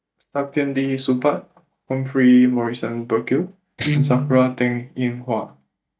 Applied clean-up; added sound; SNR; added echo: neural mask model DeepFilterNet 3.